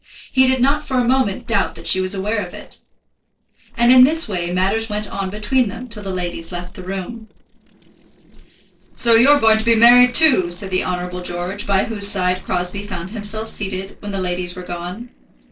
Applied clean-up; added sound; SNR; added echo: neural separator model SepFormer DNS4.